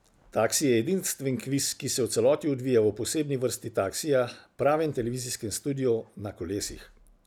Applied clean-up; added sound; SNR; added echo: none; none; none; none.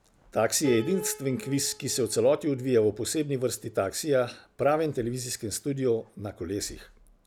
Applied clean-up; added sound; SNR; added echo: none; Piano; 18 dB; none.